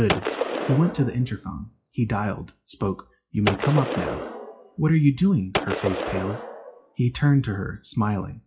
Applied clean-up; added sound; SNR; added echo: classical method WPE with log-MMSE.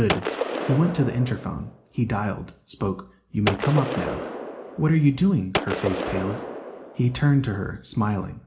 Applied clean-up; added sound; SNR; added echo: none; Gunshot, gunfire; 6 dB; reverberation time 0.4 s.